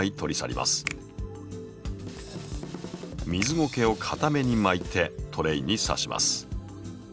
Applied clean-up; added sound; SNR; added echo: none; Finger snapping + Drum kit; 12 dB; none.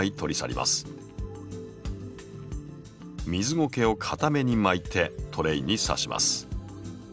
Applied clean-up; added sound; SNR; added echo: none; none; none; none.